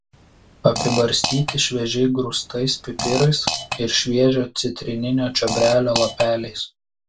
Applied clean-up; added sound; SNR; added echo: none; Fart; 8 dB; reverberation time 0.1 s.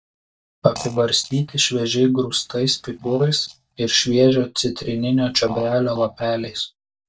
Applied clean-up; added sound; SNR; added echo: neural mask model DeepFilterNet 3.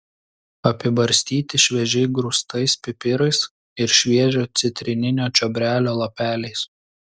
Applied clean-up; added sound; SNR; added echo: none; none; none; none.